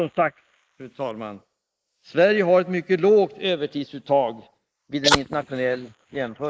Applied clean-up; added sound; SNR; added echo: neural mask model Resemble Enhance denoiser.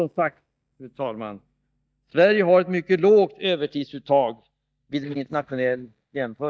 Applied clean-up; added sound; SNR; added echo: neural mask model DeepFilterNet 3.